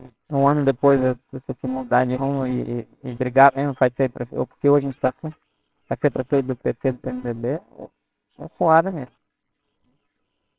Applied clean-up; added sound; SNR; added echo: neural separator model SepFormer WHAMR!.